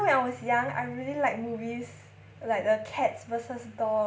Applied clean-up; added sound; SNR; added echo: none; none; none; none.